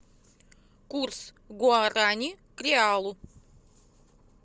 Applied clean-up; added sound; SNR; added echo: none; none; none; none.